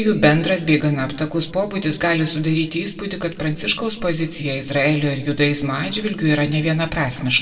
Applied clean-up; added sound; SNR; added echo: none; none; none; reverberation time 1.1 s.